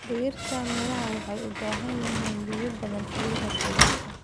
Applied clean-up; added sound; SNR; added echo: none; Slam; -3 dB; none.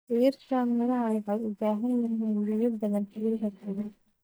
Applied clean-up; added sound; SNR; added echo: neural mask model DeepFilterNet 3.